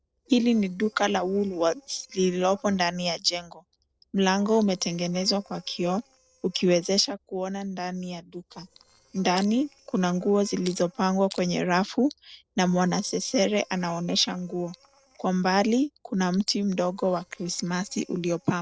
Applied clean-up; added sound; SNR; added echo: neural separator model SepFormer DNS4.